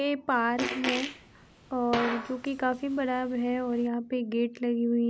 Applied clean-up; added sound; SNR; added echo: none; Fart; 9 dB; none.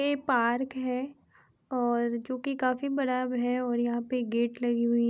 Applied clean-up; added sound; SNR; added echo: none; none; none; none.